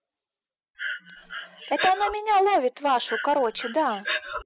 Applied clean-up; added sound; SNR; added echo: none; Breathing; 7 dB; none.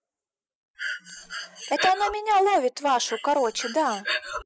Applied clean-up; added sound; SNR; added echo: neural mask model Resemble Enhance denoiser.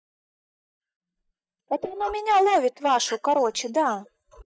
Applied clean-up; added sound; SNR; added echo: neural mask model DeepFilterNet 3.